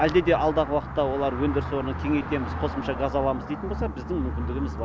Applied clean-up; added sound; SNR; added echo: none; none; none; none.